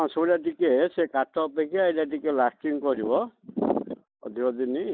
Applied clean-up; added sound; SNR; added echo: neural mask model Resemble Enhance denoiser.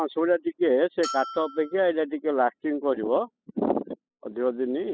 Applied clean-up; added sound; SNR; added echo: classical method spectral subtraction.